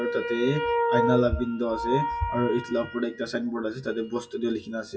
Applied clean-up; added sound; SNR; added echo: classical method WPE with log-MMSE.